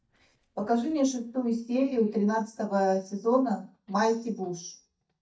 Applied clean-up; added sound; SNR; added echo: neural mask model DeepFilterNet 3.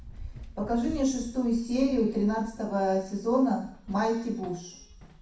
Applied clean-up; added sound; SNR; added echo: none; Run; 16 dB; reverberation time 0.6 s.